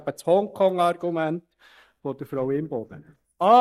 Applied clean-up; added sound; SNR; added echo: neural mask model DeepFilterNet 3.